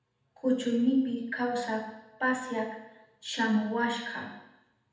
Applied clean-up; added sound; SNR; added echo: none; none; none; reverberation time 0.9 s.